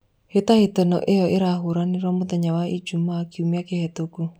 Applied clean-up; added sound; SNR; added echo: none; none; none; none.